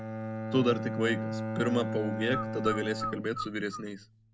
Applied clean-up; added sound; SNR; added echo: none; Bowed string instrument + Bird; 3 dB; none.